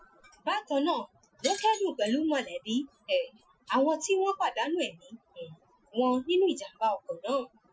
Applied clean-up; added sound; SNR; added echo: classical method Wiener filter.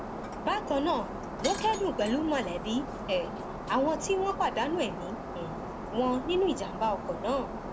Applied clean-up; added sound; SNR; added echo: none; Shatter; 6 dB; none.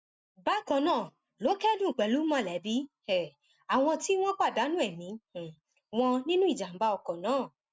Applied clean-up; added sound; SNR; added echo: none; none; none; none.